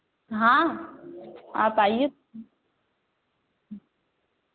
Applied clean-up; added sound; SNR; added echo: none; none; none; none.